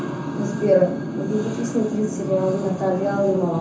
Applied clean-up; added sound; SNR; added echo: none; none; none; reverberation time 0.6 s.